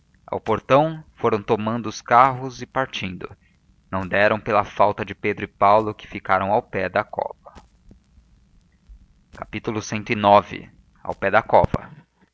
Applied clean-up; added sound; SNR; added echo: none; Crackle; 19 dB; none.